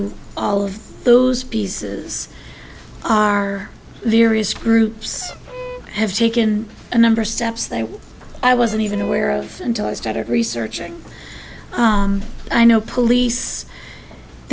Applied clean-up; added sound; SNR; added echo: none; Fowl; 17 dB; none.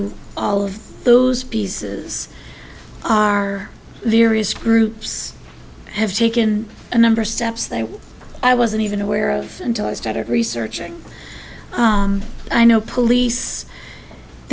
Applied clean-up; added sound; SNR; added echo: none; none; none; none.